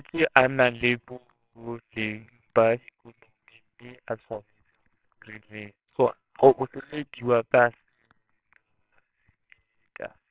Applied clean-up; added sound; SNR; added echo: neural separator model SepFormer WHAMR!.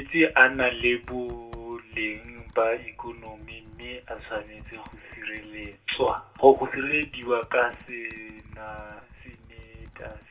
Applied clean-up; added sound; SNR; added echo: none; Computer keyboard; 20 dB; reverberation time 0.2 s.